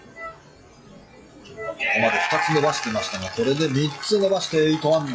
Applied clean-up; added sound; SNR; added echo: classical method WPE with log-MMSE.